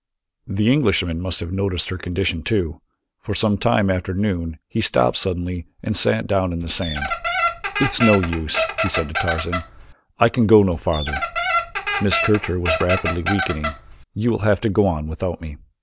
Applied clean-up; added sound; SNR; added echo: none; Squeak; 0 dB; none.